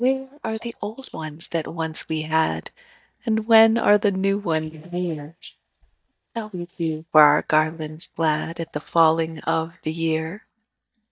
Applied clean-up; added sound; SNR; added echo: neural mask model DeepFilterNet 3.